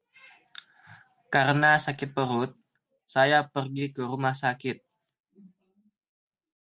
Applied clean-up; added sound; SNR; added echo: none; none; none; none.